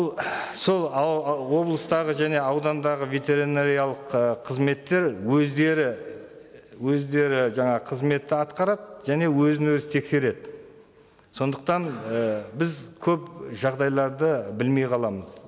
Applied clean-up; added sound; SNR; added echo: none; none; none; none.